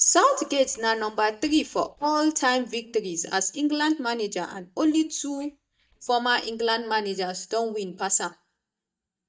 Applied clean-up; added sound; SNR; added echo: neural mask model DeepFilterNet 3.